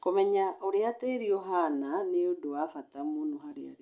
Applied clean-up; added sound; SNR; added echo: none; none; none; none.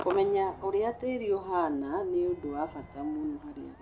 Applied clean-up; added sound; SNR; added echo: none; Crowd / Cheering / Fireworks; 15 dB; none.